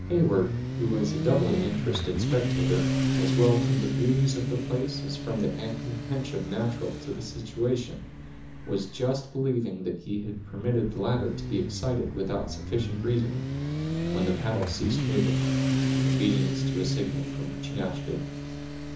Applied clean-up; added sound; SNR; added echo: none; Motorcycle; 0 dB; reverberation time 0.6 s.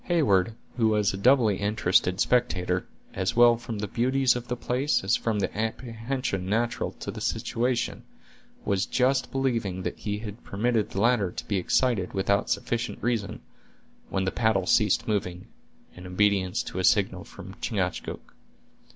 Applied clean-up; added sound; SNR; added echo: none; none; none; none.